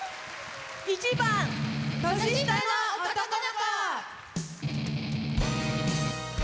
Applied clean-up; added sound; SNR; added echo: none; Strum; 0 dB; none.